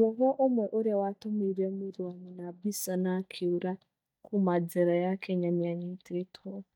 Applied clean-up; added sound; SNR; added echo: neural mask model DeepFilterNet 3.